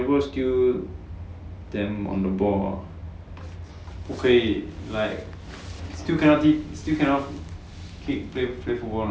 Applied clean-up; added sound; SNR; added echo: none; none; none; none.